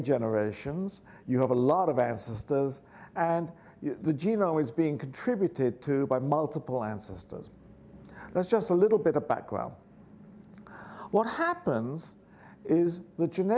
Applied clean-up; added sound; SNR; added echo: none; none; none; none.